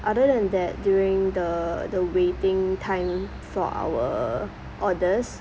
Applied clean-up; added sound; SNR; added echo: none; none; none; none.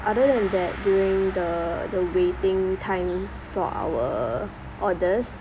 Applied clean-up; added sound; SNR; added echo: none; Gong; 17 dB; none.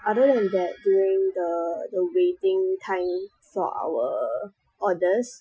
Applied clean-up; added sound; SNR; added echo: classical method Wiener filter.